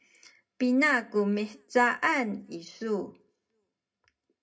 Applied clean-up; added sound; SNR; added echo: none; none; none; reverberation time 0.2 s.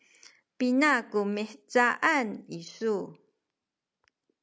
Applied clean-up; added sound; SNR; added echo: none; none; none; none.